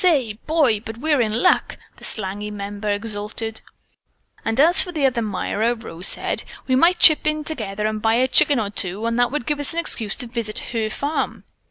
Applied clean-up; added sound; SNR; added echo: none; none; none; none.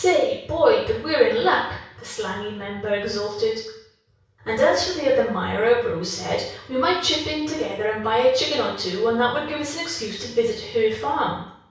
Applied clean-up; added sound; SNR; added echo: none; none; none; reverberation time 0.6 s.